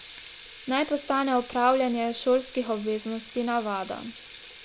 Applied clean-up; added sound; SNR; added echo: none; Sink (filling or washing) / Water tap, faucet; 19 dB; none.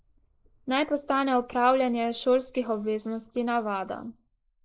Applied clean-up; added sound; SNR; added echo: neural mask model Resemble Enhance denoiser.